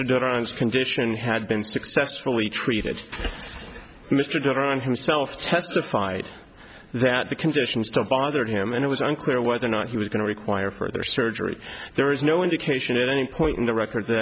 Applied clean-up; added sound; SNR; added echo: none; none; none; none.